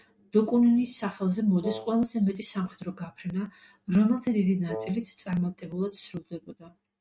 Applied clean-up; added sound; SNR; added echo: neural mask model RNNoise.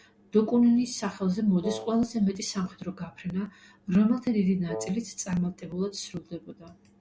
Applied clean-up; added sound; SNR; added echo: none; Wind instrument, woodwind instrument; 10 dB; none.